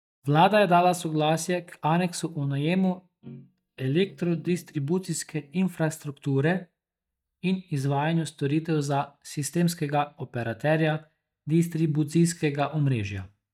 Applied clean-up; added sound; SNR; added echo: neural mask model DeepFilterNet 3.